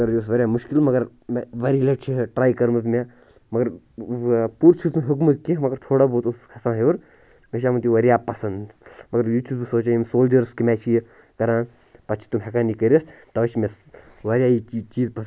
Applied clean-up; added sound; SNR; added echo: none; none; none; none.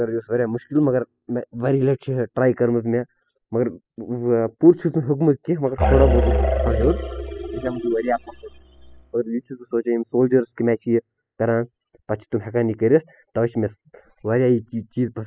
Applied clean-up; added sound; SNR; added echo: classical method spectral subtraction.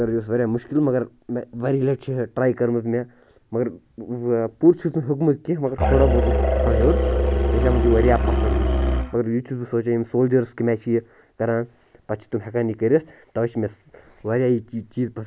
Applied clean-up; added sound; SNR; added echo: none; Musical instrument; -4 dB; none.